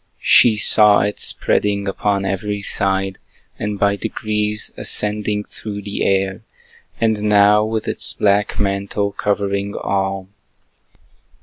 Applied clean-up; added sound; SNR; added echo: none; none; none; none.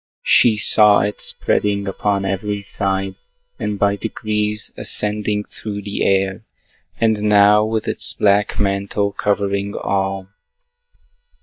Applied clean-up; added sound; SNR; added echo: neural mask model DeepFilterNet 3.